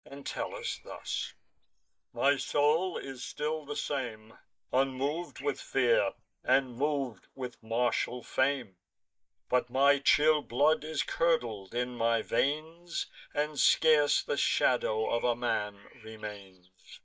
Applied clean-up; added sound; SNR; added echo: neural mask model DeepFilterNet 3.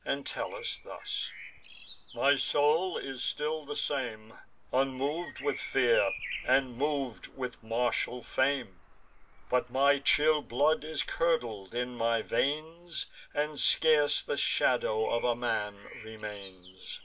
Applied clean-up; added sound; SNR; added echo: none; Bird vocalization, bird call, bird song; 17 dB; none.